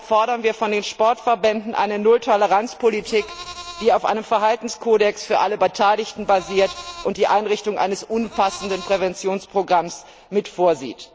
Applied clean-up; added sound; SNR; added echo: none; Livestock, farm animals, working animals; 16 dB; none.